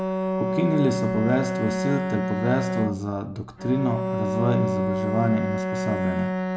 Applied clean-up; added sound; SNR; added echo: none; Bowed string instrument; 1 dB; none.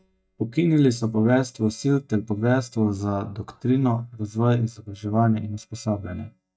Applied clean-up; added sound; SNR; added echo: neural mask model DeepFilterNet 3.